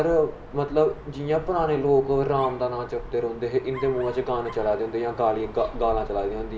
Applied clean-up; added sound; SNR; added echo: none; Dog; 14 dB; reverberation time 2.0 s.